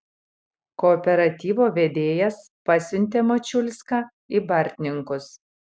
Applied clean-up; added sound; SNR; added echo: none; none; none; none.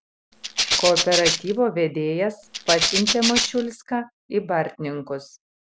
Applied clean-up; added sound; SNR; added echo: none; Rattle (instrument); -1 dB; none.